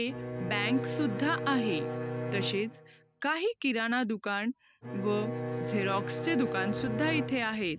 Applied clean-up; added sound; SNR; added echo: none; Bowed string instrument; 4 dB; none.